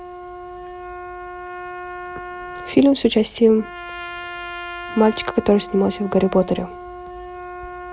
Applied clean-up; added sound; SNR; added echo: none; Trumpet; 12 dB; none.